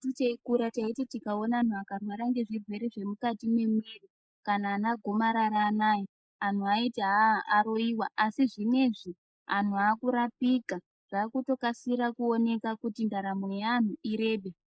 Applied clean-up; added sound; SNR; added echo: neural mask model Resemble Enhance denoiser.